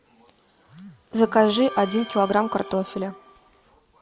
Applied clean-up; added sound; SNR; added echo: none; none; none; none.